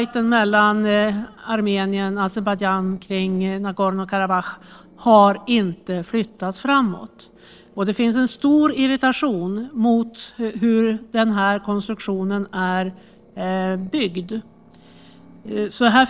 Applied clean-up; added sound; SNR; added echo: neural separator model SepFormer DNS4.